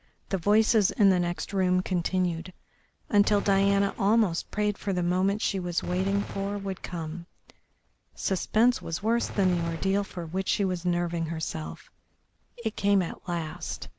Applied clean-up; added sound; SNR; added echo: none; Gunshot, gunfire; 14 dB; none.